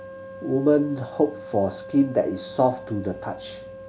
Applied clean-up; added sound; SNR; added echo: none; Wind instrument, woodwind instrument; 15 dB; none.